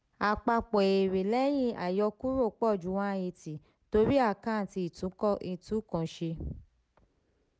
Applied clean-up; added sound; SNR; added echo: none; none; none; none.